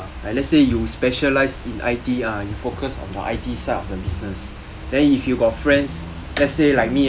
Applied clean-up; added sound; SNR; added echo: none; none; none; none.